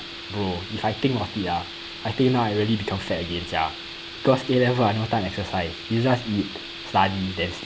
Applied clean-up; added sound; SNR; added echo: none; none; none; none.